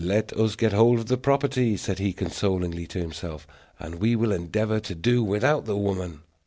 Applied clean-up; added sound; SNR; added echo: none; none; none; none.